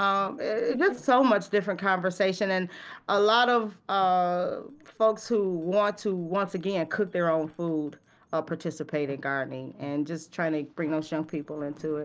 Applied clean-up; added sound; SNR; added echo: neural separator model SepFormer DNS4.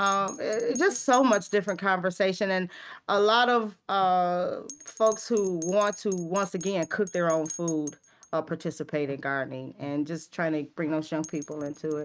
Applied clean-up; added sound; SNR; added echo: neural mask model RNNoise.